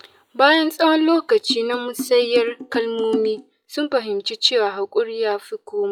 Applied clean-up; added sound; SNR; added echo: classical method log-MMSE.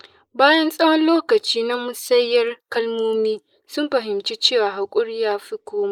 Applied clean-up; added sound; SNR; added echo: neural mask model Resemble Enhance denoiser.